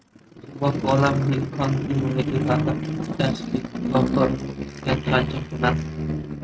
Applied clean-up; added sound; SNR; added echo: neural mask model RNNoise.